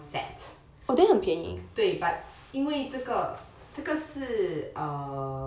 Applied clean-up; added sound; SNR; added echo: none; none; none; none.